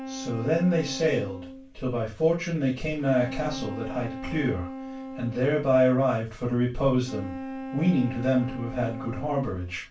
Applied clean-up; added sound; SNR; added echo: none; Wind instrument, woodwind instrument; 12 dB; reverberation time 0.2 s.